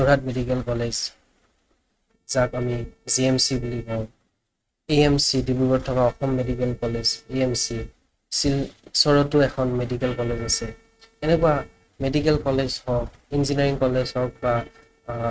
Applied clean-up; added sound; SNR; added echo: neural mask model RNNoise.